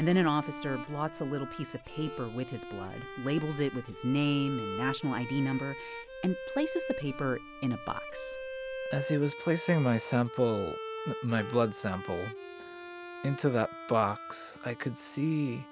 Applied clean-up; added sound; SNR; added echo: none; Bowed string instrument; 10 dB; none.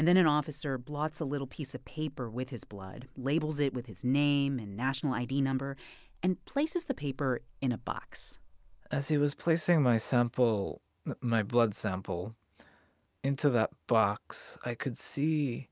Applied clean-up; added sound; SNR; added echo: none; none; none; none.